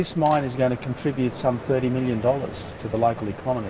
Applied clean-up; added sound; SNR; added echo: none; none; none; none.